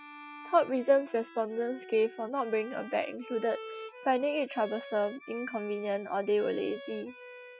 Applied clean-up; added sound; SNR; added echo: classical method Wiener filter.